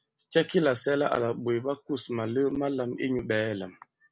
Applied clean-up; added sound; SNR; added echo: none; none; none; none.